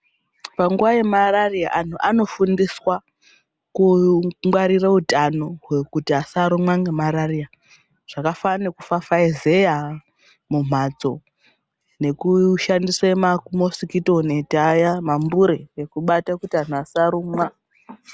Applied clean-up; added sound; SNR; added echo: none; none; none; none.